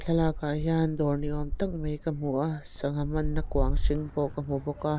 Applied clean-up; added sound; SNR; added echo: none; Gull, seagull; 3 dB; none.